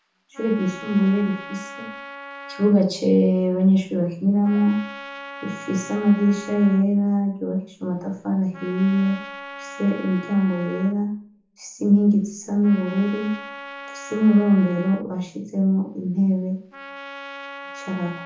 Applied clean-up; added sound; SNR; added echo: none; Trumpet; 17 dB; reverberation time 1.0 s.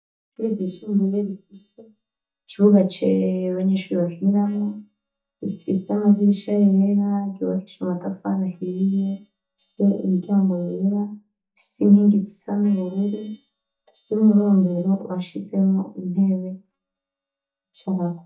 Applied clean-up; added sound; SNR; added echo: neural mask model DeepFilterNet 3.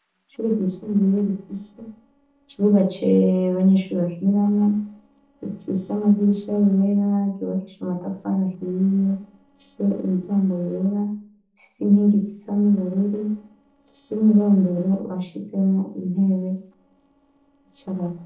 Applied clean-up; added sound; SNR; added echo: neural separator model SepFormer DNS4.